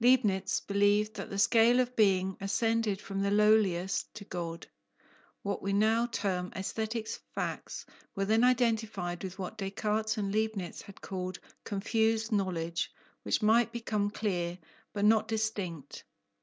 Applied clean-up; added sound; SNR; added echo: none; none; none; none.